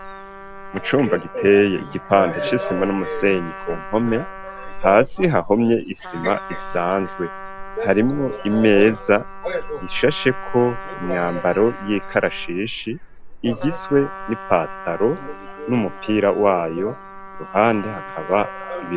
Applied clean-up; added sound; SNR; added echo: none; Gull, seagull / Fowl + Trumpet; 12 dB; none.